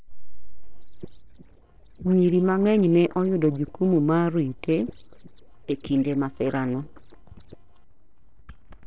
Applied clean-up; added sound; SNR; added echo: neural separator model SepFormer DNS4.